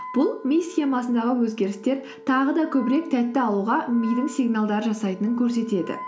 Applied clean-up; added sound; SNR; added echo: none; Wind instrument, woodwind instrument; 18 dB; none.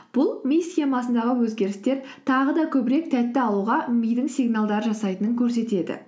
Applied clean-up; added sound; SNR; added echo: none; none; none; none.